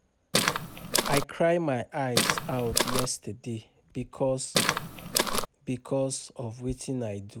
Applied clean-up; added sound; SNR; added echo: none; Walk, footsteps; -4 dB; none.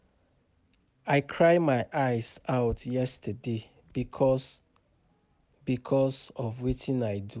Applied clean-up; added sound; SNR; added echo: none; none; none; none.